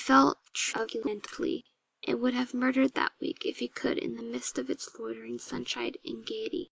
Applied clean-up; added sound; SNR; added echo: neural mask model Resemble Enhance denoiser.